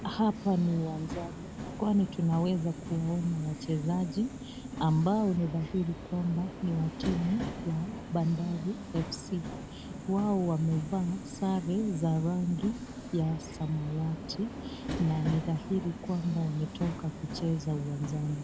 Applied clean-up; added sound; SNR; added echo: none; Subway, metro, underground; 9 dB; none.